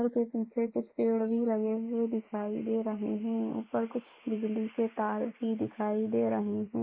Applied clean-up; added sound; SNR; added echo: neural mask model Resemble Enhance denoiser.